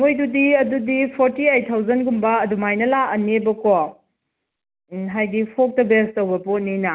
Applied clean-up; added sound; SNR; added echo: none; none; none; none.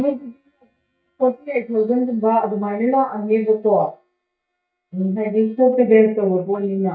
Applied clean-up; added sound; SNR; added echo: neural mask model DeepFilterNet 3.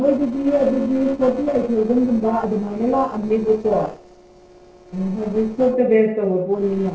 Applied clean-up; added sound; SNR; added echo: neural separator model SepFormer DNS4.